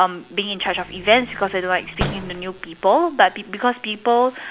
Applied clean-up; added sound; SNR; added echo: none; Slam; 13 dB; none.